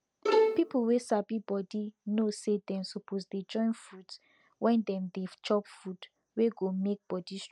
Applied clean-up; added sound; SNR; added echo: none; Bowed string instrument; -4 dB; none.